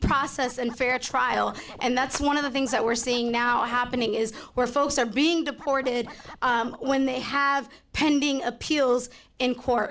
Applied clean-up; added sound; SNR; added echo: none; Scratching (performance technique); 20 dB; none.